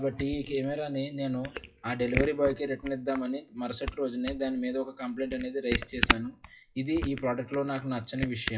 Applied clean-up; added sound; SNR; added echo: classical method WPE with log-MMSE.